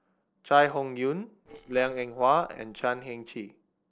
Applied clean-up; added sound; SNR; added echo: neural separator model SepFormer DNS4.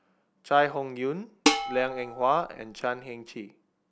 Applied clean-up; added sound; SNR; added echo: none; Dishes, pots, and pans; 1 dB; none.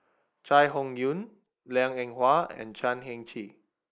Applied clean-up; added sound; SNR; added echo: neural mask model Resemble Enhance denoiser.